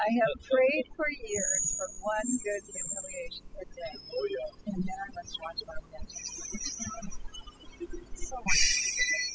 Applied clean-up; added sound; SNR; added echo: classical method spectral subtraction.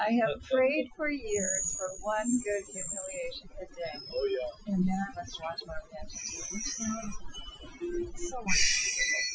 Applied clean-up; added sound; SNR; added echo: classical method Wiener filter.